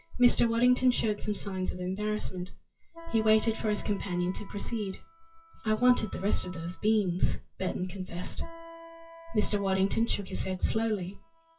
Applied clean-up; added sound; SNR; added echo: classical method WPE with log-MMSE.